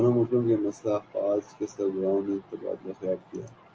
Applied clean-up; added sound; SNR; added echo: none; none; none; none.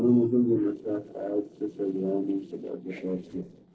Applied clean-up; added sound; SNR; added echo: neural separator model SepFormer DNS4.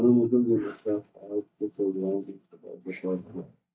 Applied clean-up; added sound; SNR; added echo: neural mask model DeepFilterNet 3.